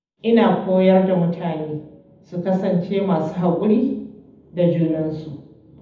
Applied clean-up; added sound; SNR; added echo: none; none; none; reverberation time 0.8 s.